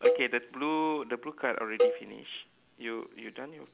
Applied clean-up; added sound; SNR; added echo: none; Cowbell; -1 dB; none.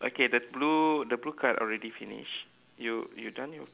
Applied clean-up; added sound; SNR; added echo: none; none; none; none.